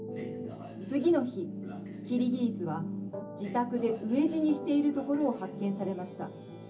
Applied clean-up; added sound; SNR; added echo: none; Train; 19 dB; reverberation time 0.4 s.